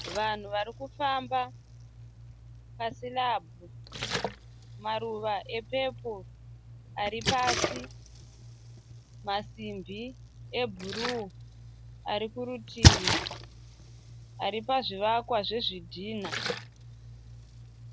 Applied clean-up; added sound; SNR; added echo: none; Splash, splatter; -1 dB; none.